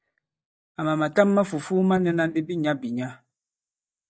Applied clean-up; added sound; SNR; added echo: neural mask model DeepFilterNet 3.